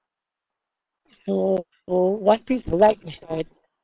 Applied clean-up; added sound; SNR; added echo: neural separator model SepFormer WHAM!.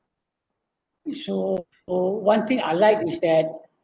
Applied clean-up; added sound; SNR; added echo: none; none; none; none.